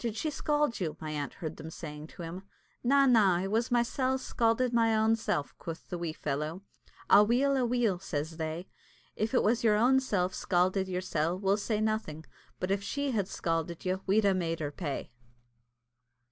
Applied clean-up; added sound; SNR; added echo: none; none; none; none.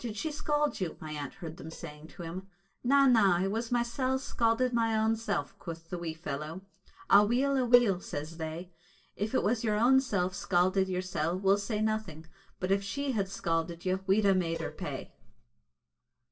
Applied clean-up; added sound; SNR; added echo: neural separator model SepFormer DNS4.